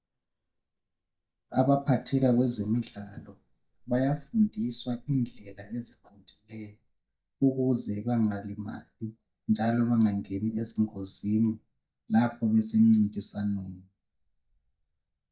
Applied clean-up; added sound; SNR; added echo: neural mask model DeepFilterNet 3.